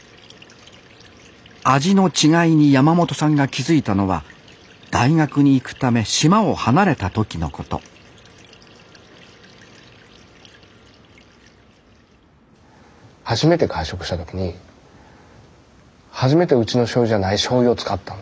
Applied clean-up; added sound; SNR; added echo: none; none; none; none.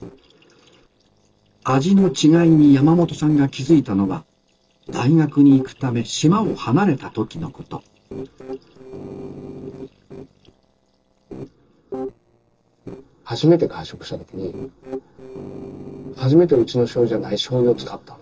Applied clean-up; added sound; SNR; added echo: neural separator model SepFormer DNS4.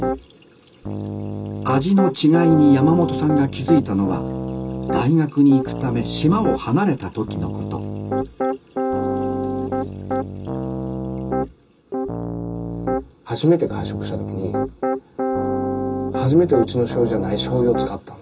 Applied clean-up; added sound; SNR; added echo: none; Piano; 4 dB; reverberation time 0.2 s.